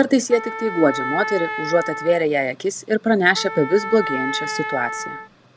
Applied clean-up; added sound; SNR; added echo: none; Wind instrument, woodwind instrument; 7 dB; none.